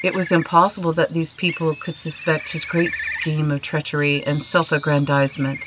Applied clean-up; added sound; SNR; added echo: none; Bird; 13 dB; none.